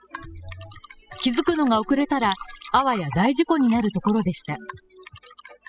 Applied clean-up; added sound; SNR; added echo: classical method spectral subtraction.